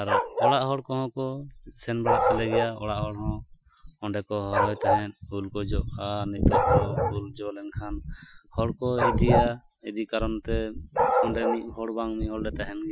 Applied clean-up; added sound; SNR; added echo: classical method Wiener filter.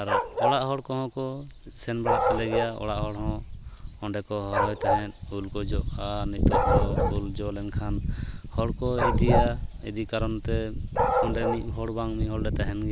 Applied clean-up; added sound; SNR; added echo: none; Bark; 3 dB; none.